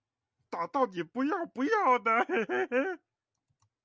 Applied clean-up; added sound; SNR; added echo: none; none; none; none.